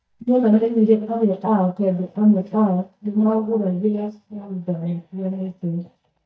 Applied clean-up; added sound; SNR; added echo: neural mask model DeepFilterNet 3.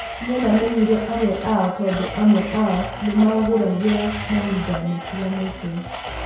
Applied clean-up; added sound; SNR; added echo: none; Domestic sounds, home sounds; 10 dB; reverberation time 0.7 s.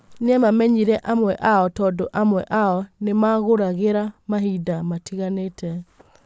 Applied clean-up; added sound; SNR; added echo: none; none; none; none.